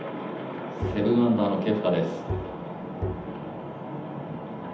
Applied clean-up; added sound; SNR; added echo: none; Bowed string instrument; 7 dB; reverberation time 0.8 s.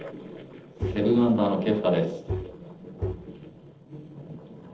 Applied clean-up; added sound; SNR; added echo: neural separator model SepFormer DNS4.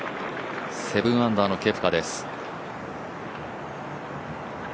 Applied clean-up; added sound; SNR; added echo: none; none; none; none.